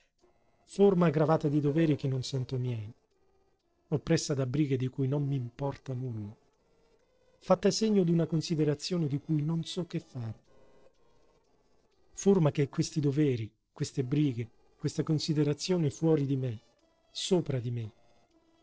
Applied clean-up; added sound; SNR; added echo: neural separator model SepFormer DNS4.